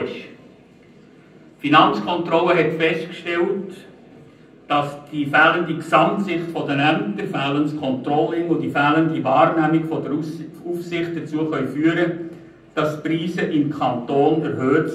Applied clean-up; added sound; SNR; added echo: none; none; none; reverberation time 0.6 s.